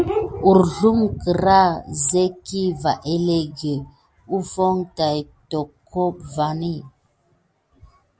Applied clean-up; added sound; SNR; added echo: none; none; none; none.